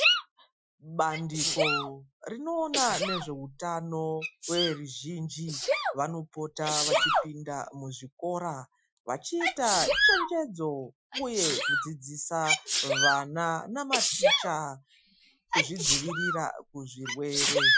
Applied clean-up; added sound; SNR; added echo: classical method Wiener filter.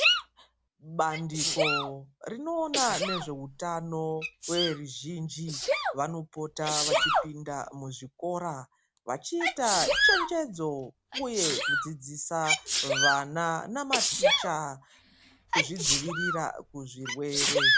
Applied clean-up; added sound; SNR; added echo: none; Sneeze; -3 dB; none.